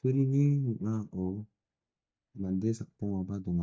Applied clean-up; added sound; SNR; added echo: neural mask model DeepFilterNet 3.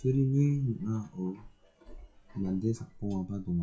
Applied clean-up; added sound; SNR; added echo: classical method WPE with log-MMSE.